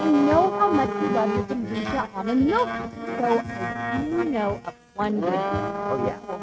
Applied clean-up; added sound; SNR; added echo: neural mask model RNNoise.